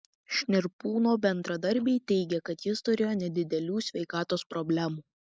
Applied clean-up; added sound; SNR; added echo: none; none; none; none.